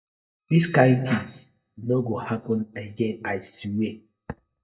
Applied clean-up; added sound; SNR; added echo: neural mask model DeepFilterNet 3.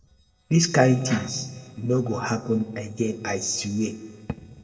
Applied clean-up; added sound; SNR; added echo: neural separator model SepFormer DNS4.